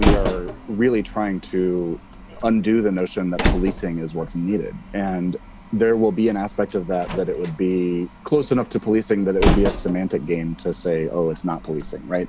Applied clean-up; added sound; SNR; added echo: none; Slam; 5 dB; none.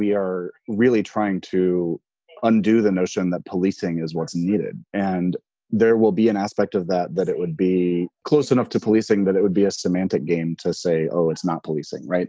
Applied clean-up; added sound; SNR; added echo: none; none; none; none.